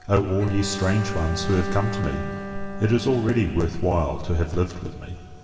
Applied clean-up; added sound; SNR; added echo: none; Bowed string instrument; 11 dB; reverberation time 2.7 s.